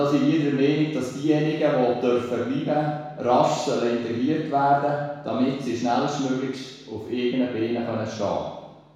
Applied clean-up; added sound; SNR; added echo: none; none; none; reverberation time 1.1 s.